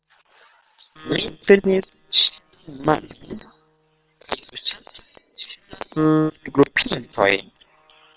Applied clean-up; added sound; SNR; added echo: neural separator model SepFormer WHAM!.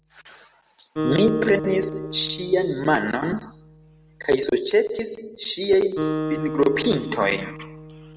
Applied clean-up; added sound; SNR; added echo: none; Acoustic guitar; 8 dB; none.